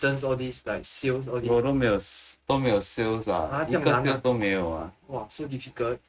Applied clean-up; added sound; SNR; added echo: neural mask model RNNoise.